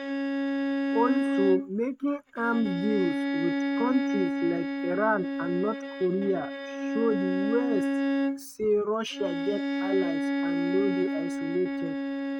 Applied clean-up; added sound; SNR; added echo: neural mask model RNNoise.